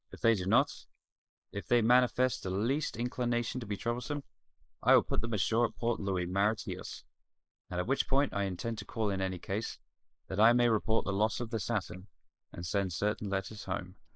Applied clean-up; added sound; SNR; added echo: neural mask model Resemble Enhance denoiser.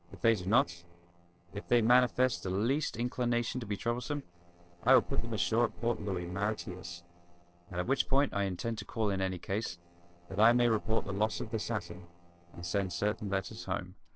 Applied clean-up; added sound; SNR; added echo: neural separator model SepFormer DNS4.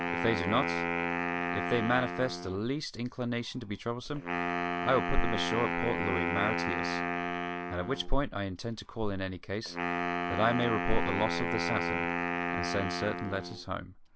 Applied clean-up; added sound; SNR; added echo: none; Wind instrument, woodwind instrument; 1 dB; none.